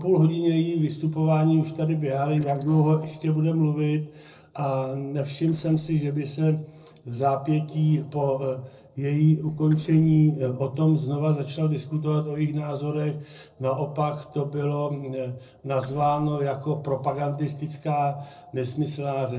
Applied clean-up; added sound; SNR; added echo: neural separator model SepFormer DNS4.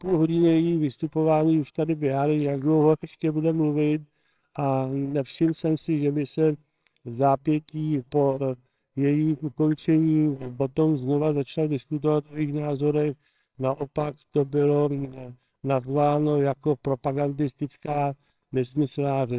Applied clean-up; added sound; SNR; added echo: neural separator model SepFormer WHAMR!.